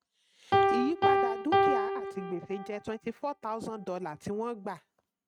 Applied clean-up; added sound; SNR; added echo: neural mask model RNNoise.